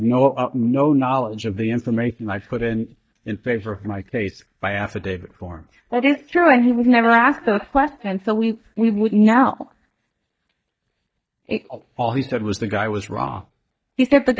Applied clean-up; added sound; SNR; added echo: neural mask model DeepFilterNet 3.